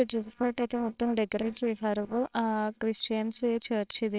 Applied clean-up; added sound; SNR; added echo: neural separator model SepFormer WHAMR!.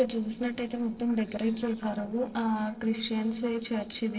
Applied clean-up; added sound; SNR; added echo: neural separator model SepFormer DNS4.